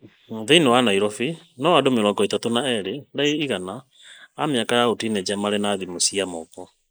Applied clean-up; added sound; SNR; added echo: neural mask model Resemble Enhance denoiser.